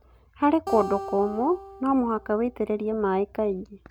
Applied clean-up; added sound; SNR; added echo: none; Acoustic guitar; 12 dB; none.